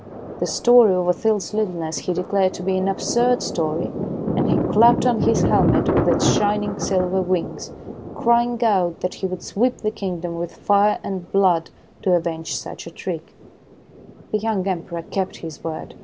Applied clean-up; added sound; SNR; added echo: none; Thunder; 5 dB; none.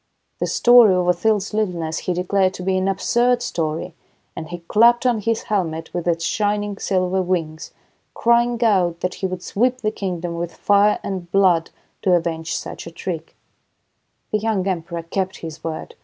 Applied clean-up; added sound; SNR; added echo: none; none; none; none.